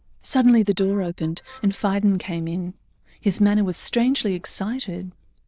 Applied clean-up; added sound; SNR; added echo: neural diffusion model UNIVERSE++.